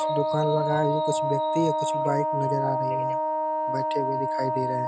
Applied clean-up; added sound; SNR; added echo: none; Wind instrument, woodwind instrument; -4 dB; none.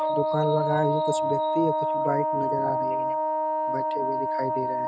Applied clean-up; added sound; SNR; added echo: neural mask model RNNoise.